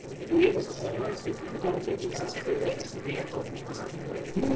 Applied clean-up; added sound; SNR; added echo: neural separator model SepFormer DNS4.